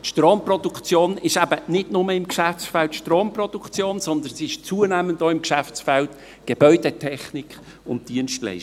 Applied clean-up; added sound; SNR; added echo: none; none; none; none.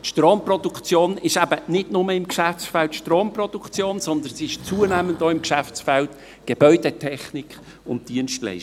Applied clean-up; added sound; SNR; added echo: none; Breathing; 18 dB; none.